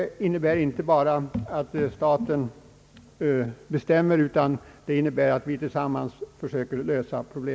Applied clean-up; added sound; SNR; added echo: none; none; none; none.